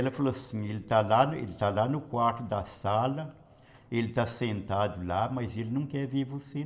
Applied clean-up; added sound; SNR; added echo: none; none; none; reverberation time 2.3 s.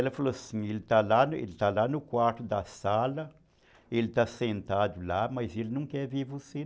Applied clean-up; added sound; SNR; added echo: none; none; none; none.